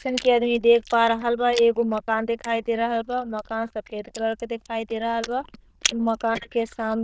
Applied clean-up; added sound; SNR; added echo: neural diffusion model UNIVERSE++.